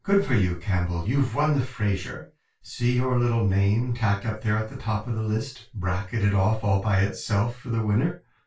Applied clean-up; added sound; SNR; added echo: none; none; none; reverberation time 0.2 s.